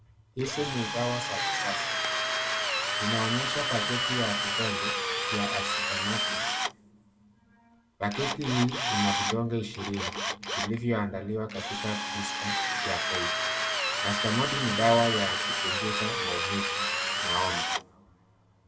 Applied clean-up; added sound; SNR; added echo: none; Drill; -2 dB; reverberation time 1.7 s.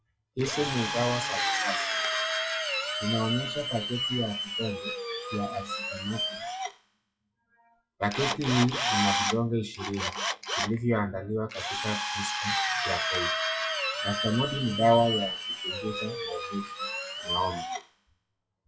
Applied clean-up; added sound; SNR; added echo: classical method WPE with log-MMSE.